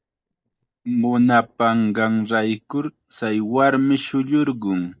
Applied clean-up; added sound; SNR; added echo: neural mask model DeepFilterNet 3.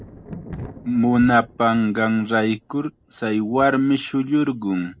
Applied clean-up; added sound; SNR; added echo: none; Thunder; 20 dB; none.